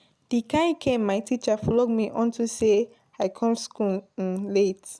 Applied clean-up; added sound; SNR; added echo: none; none; none; none.